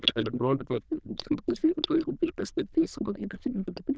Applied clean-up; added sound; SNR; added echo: neural diffusion model UNIVERSE++.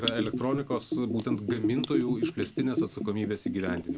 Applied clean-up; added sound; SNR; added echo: none; Bathtub (filling or washing) / Gurgling; 1 dB; none.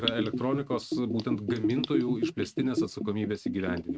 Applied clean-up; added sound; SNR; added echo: neural mask model RNNoise.